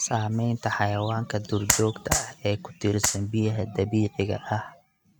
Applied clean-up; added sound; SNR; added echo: neural mask model RNNoise.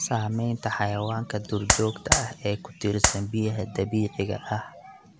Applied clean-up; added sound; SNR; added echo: none; Clapping; -4 dB; none.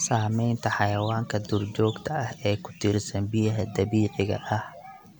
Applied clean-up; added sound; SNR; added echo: none; none; none; none.